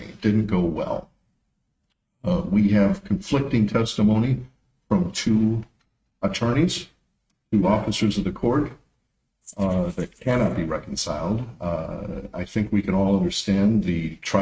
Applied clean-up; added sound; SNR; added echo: neural mask model RNNoise.